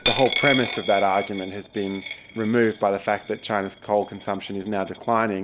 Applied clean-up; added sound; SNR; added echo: none; Coin (dropping); 6 dB; none.